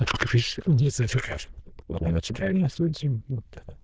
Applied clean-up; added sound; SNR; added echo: neural diffusion model UNIVERSE++.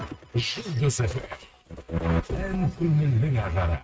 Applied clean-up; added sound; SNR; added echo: neural mask model RNNoise.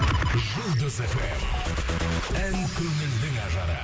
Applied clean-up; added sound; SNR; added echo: none; none; none; none.